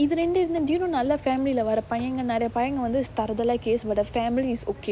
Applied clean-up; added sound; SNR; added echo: none; none; none; none.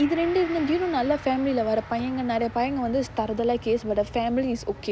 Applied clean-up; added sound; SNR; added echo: none; Gong; 19 dB; none.